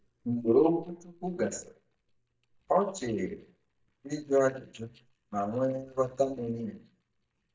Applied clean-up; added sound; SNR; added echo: neural mask model DeepFilterNet 3.